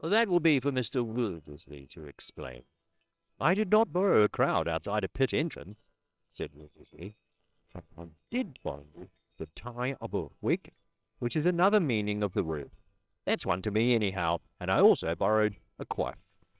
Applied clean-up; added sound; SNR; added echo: neural separator model SepFormer WHAMR!.